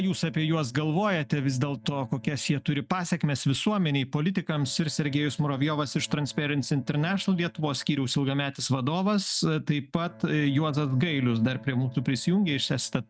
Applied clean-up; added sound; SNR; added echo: neural mask model RNNoise.